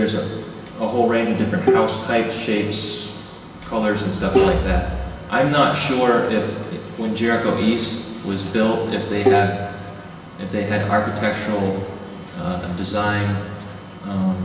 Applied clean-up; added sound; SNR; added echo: none; Bowed string instrument; 1 dB; reverberation time 1.6 s.